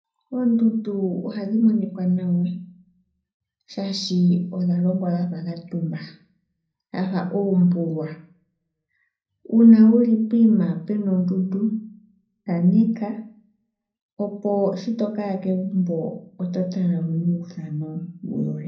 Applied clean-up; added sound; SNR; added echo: none; none; none; reverberation time 0.5 s.